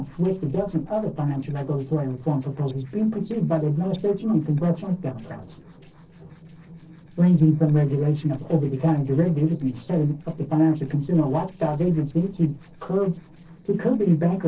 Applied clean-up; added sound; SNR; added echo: neural separator model SepFormer DNS4.